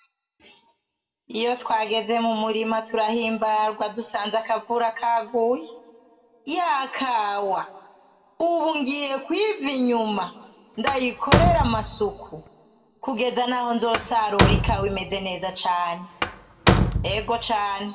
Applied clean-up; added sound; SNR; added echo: none; Slam; -1 dB; reverberation time 1.6 s.